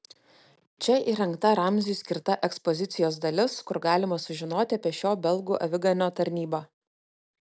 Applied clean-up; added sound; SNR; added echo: none; none; none; none.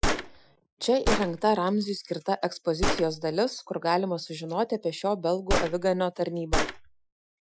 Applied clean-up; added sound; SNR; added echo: classical method Wiener filter.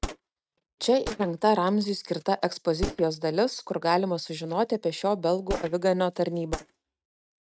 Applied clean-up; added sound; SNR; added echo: neural mask model RNNoise.